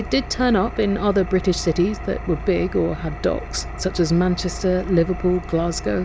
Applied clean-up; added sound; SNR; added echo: none; Engine; 10 dB; none.